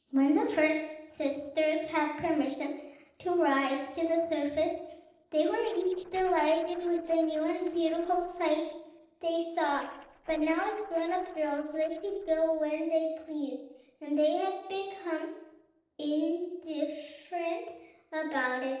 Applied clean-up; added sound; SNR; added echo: neural separator model SepFormer DNS4.